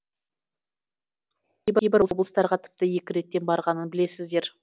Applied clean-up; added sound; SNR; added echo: none; none; none; none.